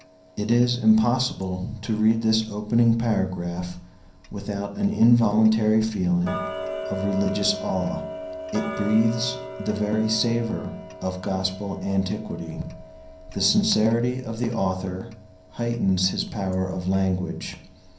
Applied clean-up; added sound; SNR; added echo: none; Tick-tock; 14 dB; reverberation time 0.6 s.